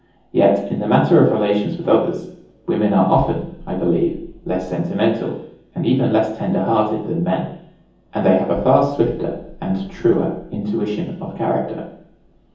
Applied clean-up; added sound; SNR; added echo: none; none; none; reverberation time 0.7 s.